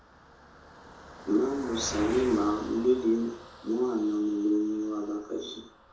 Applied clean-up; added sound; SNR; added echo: none; Car passing by; 14 dB; reverberation time 0.5 s.